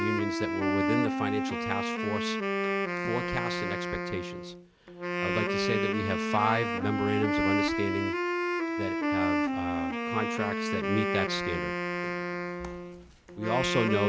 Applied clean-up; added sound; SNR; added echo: none; Wind instrument, woodwind instrument; -3 dB; none.